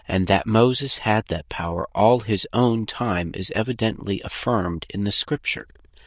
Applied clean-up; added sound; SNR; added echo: neural diffusion model UNIVERSE++.